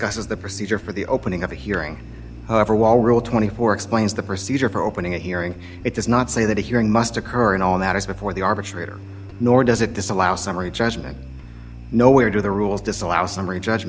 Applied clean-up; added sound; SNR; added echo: none; Bass guitar; 15 dB; none.